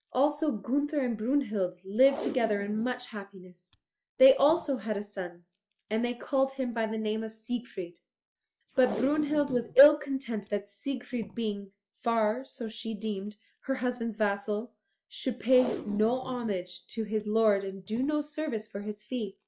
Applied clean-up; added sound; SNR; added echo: classical method log-MMSE.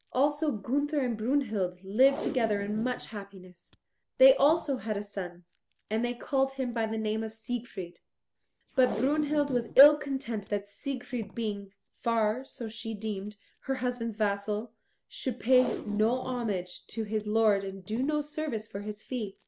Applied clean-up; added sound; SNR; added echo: none; Packing tape, duct tape; 18 dB; none.